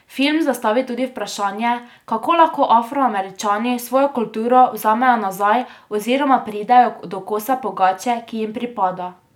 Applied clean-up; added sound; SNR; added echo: none; none; none; none.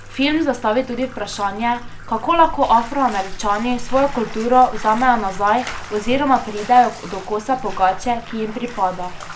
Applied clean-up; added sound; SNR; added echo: none; Bathtub (filling or washing); 11 dB; none.